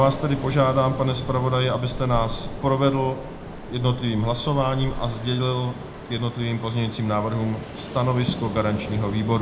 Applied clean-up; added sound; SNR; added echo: none; Ocean; 10 dB; reverberation time 0.2 s.